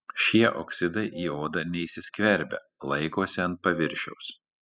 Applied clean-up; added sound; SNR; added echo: classical method spectral subtraction.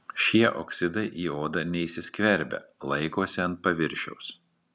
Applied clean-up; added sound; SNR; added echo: none; none; none; none.